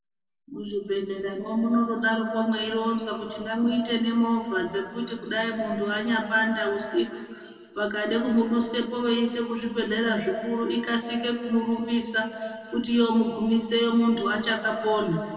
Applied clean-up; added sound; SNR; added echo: none; none; none; reverberation time 2.2 s.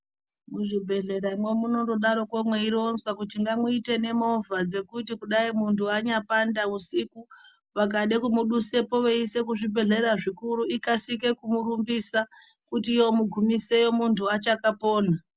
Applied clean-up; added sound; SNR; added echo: none; none; none; none.